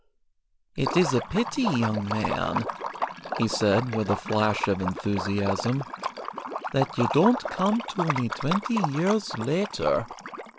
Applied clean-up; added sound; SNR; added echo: none; Liquid; 6 dB; none.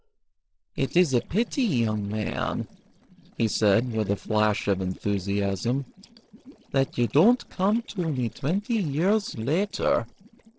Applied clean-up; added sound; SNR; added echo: neural separator model SepFormer DNS4.